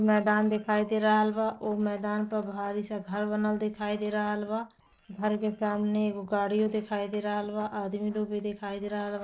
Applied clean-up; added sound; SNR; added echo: neural separator model SepFormer DNS4.